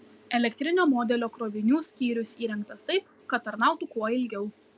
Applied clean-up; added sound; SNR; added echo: none; none; none; none.